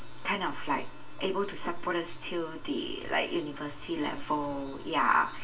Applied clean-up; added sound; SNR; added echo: none; none; none; reverberation time 0.2 s.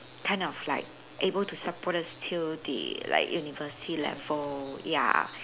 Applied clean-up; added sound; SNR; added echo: none; none; none; none.